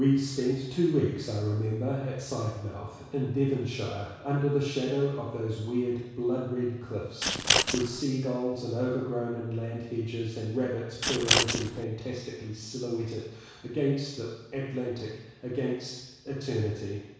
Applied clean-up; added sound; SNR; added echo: none; Scissors; -3 dB; reverberation time 1.1 s.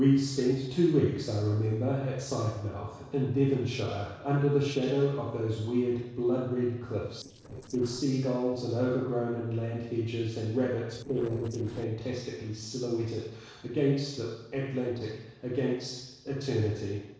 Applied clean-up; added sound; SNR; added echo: neural separator model SepFormer DNS4.